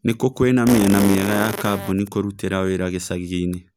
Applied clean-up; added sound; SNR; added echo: none; Fart; 6 dB; none.